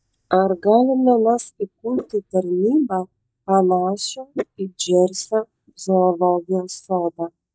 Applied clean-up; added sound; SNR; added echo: neural mask model DeepFilterNet 3.